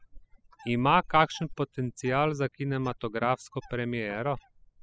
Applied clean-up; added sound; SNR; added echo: classical method spectral subtraction.